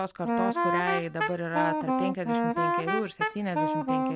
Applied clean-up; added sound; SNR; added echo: none; Wind instrument, woodwind instrument; -4 dB; none.